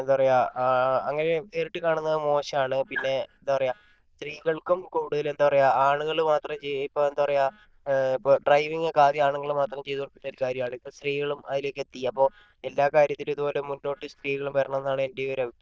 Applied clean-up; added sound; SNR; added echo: neural diffusion model UNIVERSE++.